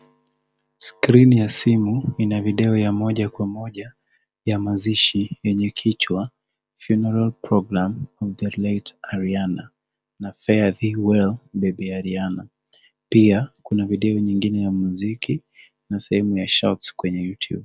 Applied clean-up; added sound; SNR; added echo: none; none; none; none.